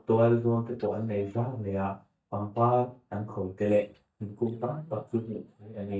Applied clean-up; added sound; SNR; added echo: neural mask model DeepFilterNet 3.